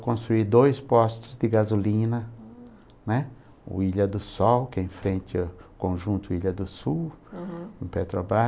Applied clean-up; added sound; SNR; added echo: none; none; none; none.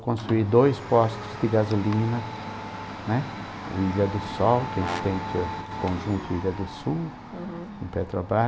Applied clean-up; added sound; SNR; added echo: none; Domestic sounds, home sounds + Brass instrument; 9 dB; none.